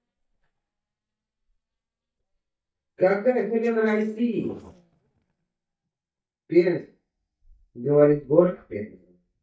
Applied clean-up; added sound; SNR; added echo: neural mask model DeepFilterNet 3.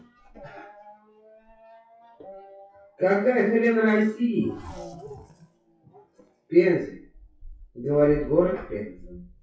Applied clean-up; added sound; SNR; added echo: classical method WPE with log-MMSE.